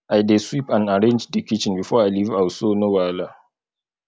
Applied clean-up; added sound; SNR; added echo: none; none; none; none.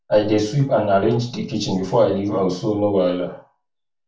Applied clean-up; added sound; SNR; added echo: none; none; none; reverberation time 0.4 s.